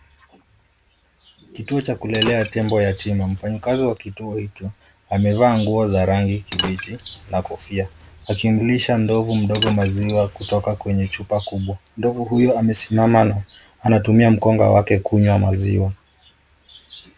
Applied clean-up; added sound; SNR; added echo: none; Liquid; 12 dB; none.